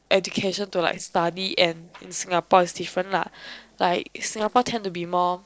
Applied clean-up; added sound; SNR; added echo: neural separator model SepFormer DNS4.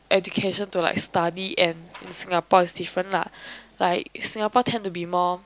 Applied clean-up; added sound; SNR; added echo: none; none; none; none.